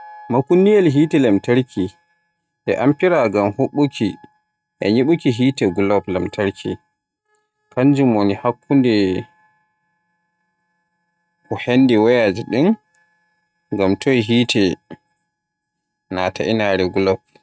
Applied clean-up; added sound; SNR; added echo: neural mask model RNNoise.